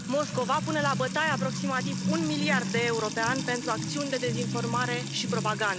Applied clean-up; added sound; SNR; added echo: none; Trickle, dribble / Water tap, faucet / Music; 2 dB; none.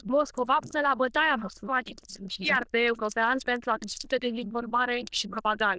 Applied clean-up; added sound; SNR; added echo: neural diffusion model UNIVERSE++.